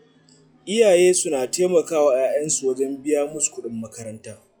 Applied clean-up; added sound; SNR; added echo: classical method log-MMSE.